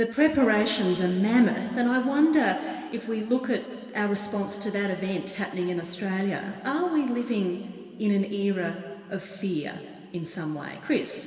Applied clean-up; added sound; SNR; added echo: none; none; none; reverberation time 2.4 s.